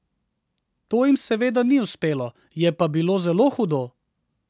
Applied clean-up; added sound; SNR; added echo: none; none; none; none.